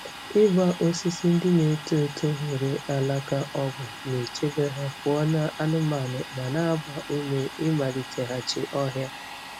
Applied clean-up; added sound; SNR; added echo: none; Domestic sounds, home sounds; 14 dB; none.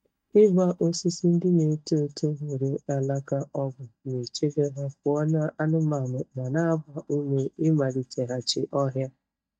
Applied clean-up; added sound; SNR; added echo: neural mask model DeepFilterNet 3.